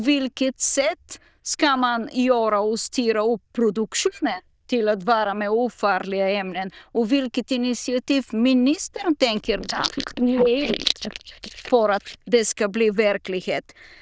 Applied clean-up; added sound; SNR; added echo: neural diffusion model UNIVERSE++.